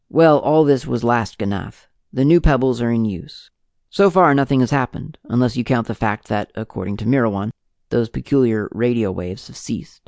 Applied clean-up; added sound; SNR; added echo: none; none; none; none.